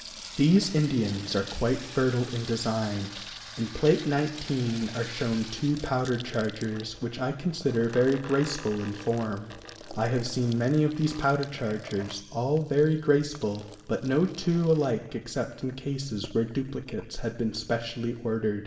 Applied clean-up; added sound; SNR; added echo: none; Sink (filling or washing) / Water tap, faucet; 17 dB; reverberation time 1.8 s.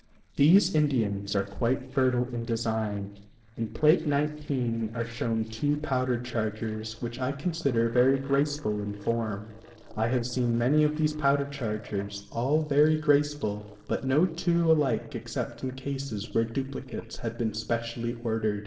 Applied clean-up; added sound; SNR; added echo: neural separator model SepFormer DNS4.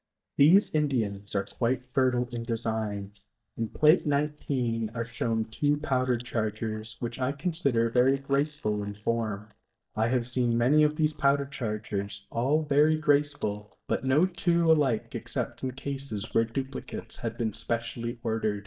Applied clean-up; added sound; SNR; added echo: neural mask model DeepFilterNet 3.